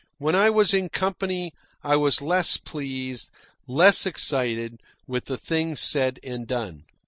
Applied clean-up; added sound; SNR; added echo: none; none; none; none.